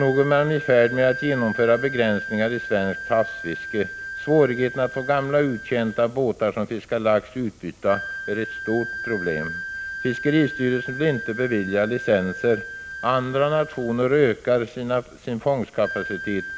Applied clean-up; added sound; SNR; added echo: none; Wind instrument, woodwind instrument; 11 dB; none.